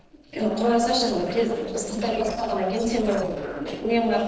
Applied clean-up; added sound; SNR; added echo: neural separator model SepFormer DNS4.